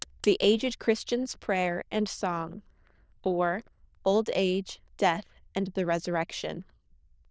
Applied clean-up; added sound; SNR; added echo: neural diffusion model UNIVERSE++.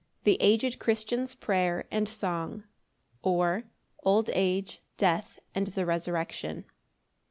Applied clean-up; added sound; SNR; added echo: none; none; none; none.